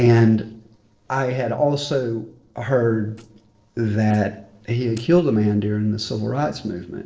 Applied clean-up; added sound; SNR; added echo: neural separator model SepFormer DNS4.